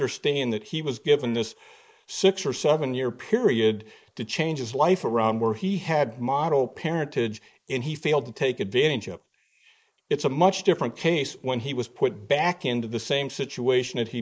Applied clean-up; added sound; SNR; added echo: neural mask model Resemble Enhance denoiser.